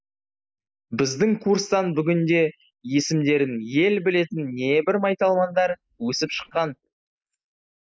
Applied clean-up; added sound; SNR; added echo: neural mask model Resemble Enhance denoiser.